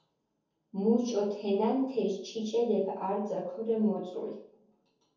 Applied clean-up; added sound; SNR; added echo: none; none; none; reverberation time 0.6 s.